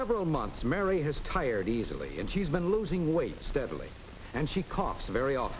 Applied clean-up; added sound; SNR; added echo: none; none; none; none.